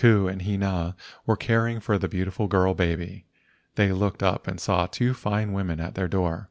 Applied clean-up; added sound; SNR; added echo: none; none; none; none.